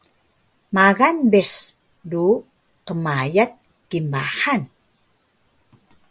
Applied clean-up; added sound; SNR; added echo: none; none; none; none.